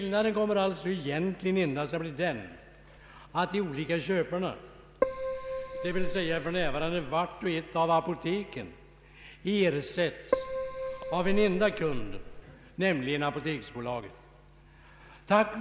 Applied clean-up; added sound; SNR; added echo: none; Keyboard (musical); 2 dB; none.